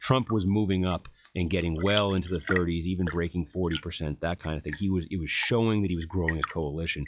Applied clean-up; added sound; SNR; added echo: classical method log-MMSE.